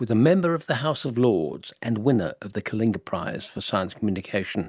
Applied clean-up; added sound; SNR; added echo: none; none; none; none.